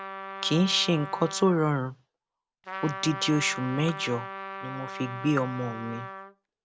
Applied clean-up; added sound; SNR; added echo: none; Trumpet; 10 dB; none.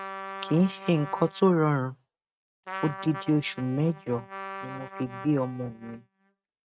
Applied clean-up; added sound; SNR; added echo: neural mask model RNNoise.